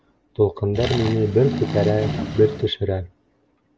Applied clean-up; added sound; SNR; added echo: none; Accelerating, revving, vroom; 5 dB; none.